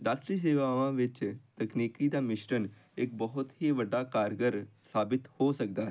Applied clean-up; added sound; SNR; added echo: none; none; none; none.